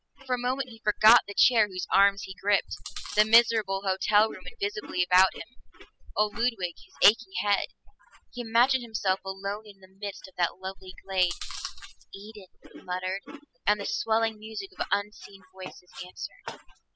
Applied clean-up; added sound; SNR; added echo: classical method spectral subtraction.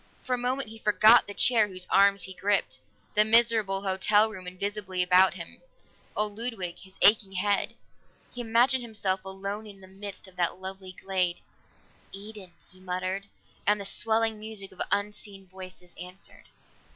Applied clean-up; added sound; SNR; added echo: none; none; none; none.